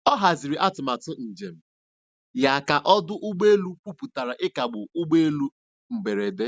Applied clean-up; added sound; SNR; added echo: none; none; none; none.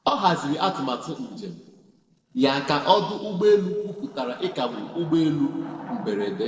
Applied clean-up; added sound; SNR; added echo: neural separator model SepFormer DNS4.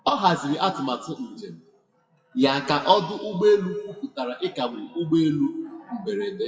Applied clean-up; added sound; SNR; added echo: classical method WPE with log-MMSE.